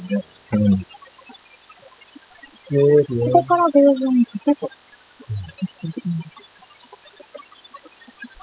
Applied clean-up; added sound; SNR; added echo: classical method spectral subtraction.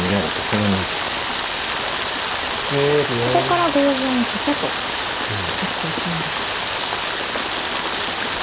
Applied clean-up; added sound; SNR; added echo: none; Rain; -1 dB; none.